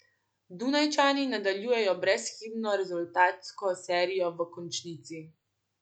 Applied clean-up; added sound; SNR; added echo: none; none; none; none.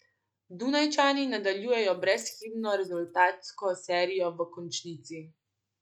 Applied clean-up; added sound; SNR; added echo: neural mask model RNNoise.